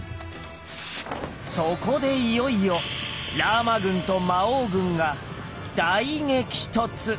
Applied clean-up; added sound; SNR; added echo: none; none; none; none.